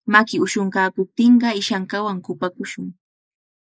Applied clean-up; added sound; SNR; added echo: neural mask model Resemble Enhance denoiser.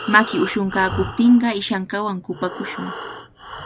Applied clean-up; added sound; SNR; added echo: none; Breathing; 12 dB; none.